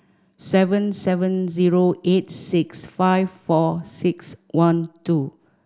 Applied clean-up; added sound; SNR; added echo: none; none; none; none.